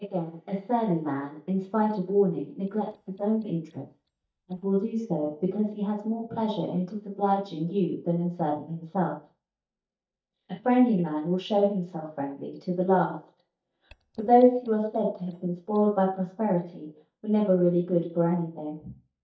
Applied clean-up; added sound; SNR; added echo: neural mask model DeepFilterNet 3.